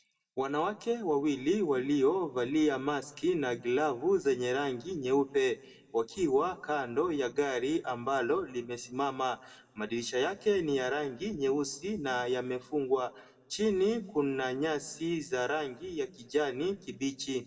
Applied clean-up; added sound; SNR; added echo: none; none; none; reverberation time 2.2 s.